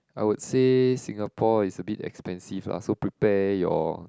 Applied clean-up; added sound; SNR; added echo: none; none; none; none.